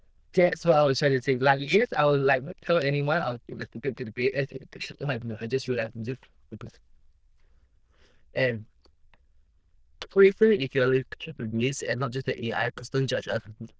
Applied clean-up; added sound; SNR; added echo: neural diffusion model UNIVERSE++.